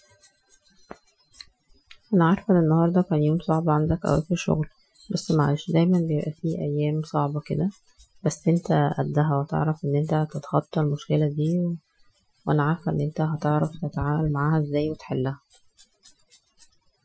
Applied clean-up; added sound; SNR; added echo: classical method Wiener filter.